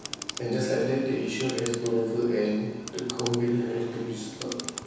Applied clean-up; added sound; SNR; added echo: none; Clock; 13 dB; reverberation time 1.1 s.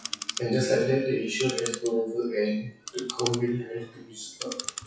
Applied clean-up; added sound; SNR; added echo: classical method WPE with log-MMSE.